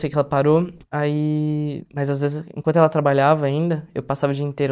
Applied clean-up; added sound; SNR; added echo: neural mask model DeepFilterNet 3.